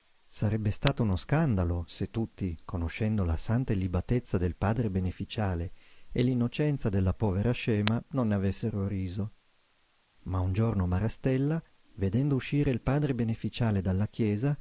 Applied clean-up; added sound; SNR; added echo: none; Camera; 15 dB; none.